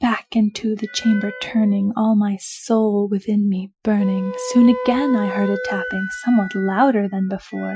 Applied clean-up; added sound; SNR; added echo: classical method Wiener filter.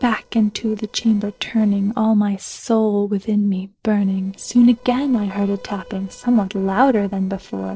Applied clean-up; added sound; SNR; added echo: neural separator model SepFormer DNS4.